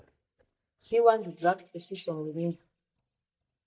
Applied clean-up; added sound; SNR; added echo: neural mask model DeepFilterNet 3.